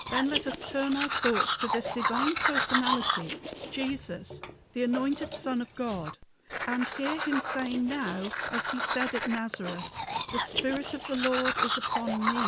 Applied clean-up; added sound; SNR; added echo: none; Domestic sounds, home sounds; -1 dB; none.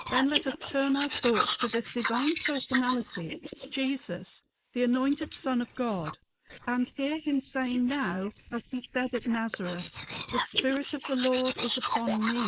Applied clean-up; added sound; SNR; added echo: neural mask model Resemble Enhance denoiser.